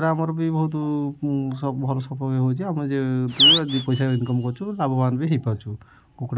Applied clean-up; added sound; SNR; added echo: none; Animal; 1 dB; none.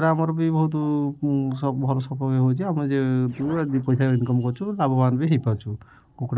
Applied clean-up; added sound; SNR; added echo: neural separator model SepFormer DNS4.